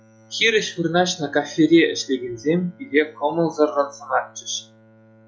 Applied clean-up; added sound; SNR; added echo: classical method log-MMSE.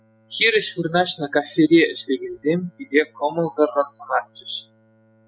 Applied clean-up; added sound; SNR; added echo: classical method spectral subtraction.